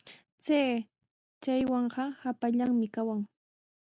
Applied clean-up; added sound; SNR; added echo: none; none; none; none.